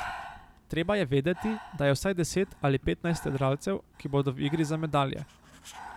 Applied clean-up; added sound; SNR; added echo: none; Breathing; 17 dB; none.